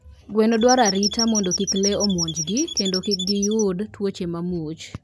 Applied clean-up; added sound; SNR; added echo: none; Squeak / Chirp, tweet; 5 dB; none.